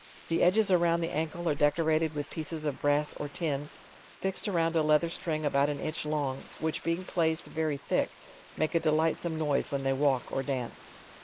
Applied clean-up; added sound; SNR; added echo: neural mask model Resemble Enhance denoiser.